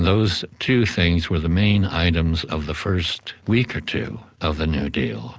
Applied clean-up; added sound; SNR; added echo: none; none; none; none.